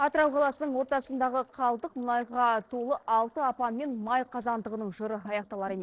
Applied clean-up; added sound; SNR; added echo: neural separator model SepFormer DNS4.